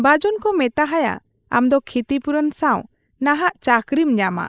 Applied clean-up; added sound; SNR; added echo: neural mask model Resemble Enhance denoiser.